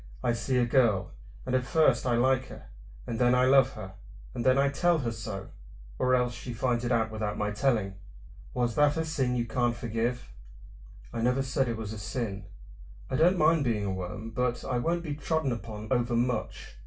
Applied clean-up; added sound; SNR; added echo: none; none; none; reverberation time 0.2 s.